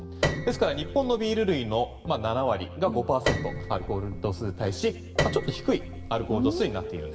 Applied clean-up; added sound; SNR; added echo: none; Piano; 6 dB; reverberation time 2.7 s.